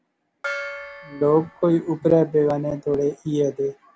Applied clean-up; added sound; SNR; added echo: none; Gong; 15 dB; none.